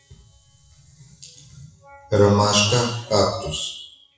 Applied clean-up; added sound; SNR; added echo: classical method WPE with log-MMSE.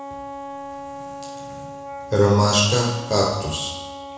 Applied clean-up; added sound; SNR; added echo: none; Wind instrument, woodwind instrument; 12 dB; reverberation time 1.1 s.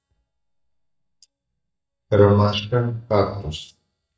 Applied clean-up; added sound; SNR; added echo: neural mask model DeepFilterNet 3.